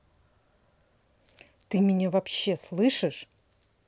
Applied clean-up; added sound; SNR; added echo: none; none; none; none.